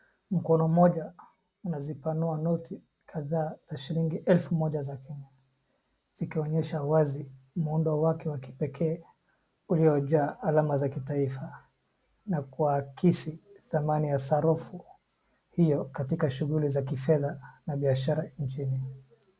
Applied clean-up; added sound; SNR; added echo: none; none; none; none.